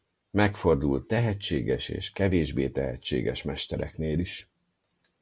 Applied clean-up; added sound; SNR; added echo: none; none; none; none.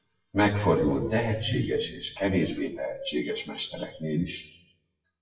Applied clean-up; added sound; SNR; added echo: classical method WPE with log-MMSE.